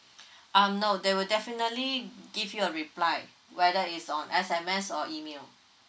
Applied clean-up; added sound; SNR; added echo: none; none; none; none.